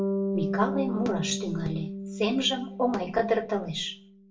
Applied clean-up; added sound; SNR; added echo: none; Bass guitar; 4 dB; reverberation time 0.2 s.